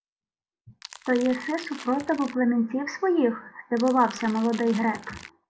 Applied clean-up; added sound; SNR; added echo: none; Crackle; 18 dB; none.